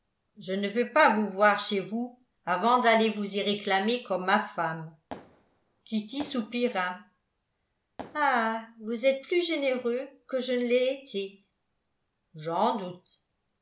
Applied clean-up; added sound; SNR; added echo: none; Fireworks; 19 dB; none.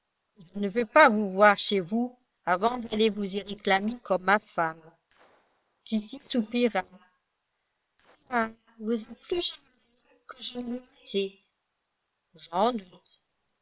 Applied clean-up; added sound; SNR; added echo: neural separator model SepFormer WHAM!.